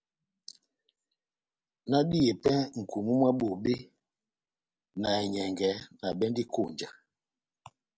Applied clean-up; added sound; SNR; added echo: none; none; none; none.